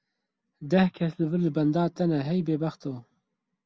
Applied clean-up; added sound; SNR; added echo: none; none; none; none.